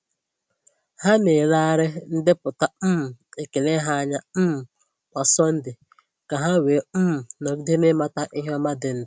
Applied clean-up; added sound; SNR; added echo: none; none; none; none.